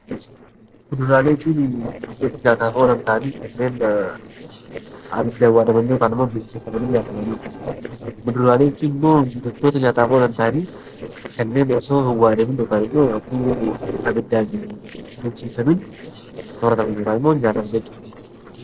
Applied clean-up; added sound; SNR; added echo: neural separator model SepFormer DNS4.